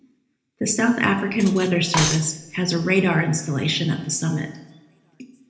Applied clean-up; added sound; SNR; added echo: none; Cutlery, silverware; 7 dB; reverberation time 0.8 s.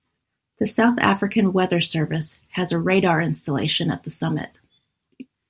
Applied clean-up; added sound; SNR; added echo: none; none; none; none.